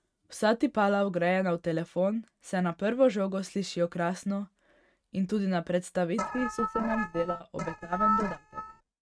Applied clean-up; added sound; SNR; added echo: neural mask model RNNoise.